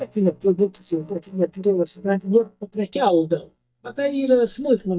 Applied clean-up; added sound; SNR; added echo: neural mask model DeepFilterNet 3.